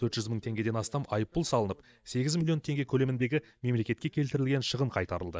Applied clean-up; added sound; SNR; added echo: neural mask model DeepFilterNet 3.